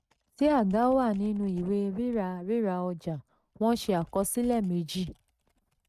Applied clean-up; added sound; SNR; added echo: neural mask model RNNoise.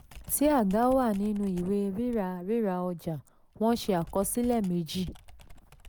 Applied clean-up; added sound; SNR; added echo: none; Computer keyboard; 20 dB; none.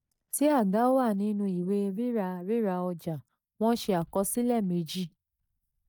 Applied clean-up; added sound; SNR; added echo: neural mask model DeepFilterNet 3.